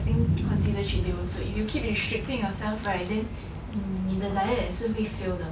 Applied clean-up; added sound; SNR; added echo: none; none; none; none.